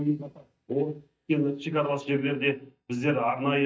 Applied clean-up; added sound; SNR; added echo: neural mask model DeepFilterNet 3.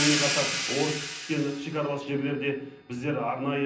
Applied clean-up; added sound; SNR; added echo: none; Hi-hat; 4 dB; reverberation time 0.6 s.